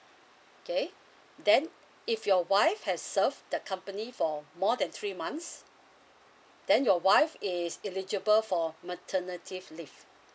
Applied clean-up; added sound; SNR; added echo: none; none; none; none.